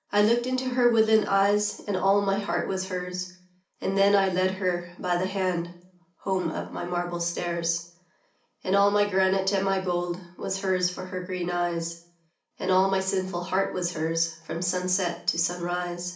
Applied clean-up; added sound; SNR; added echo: none; none; none; reverberation time 0.4 s.